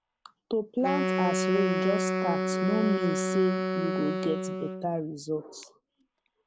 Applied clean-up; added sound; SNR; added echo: none; Wind instrument, woodwind instrument; -1 dB; none.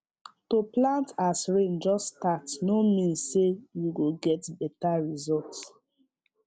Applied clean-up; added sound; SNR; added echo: none; none; none; none.